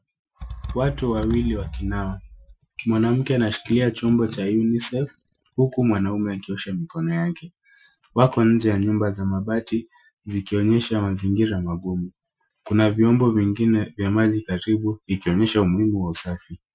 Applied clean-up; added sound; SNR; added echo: classical method Wiener filter.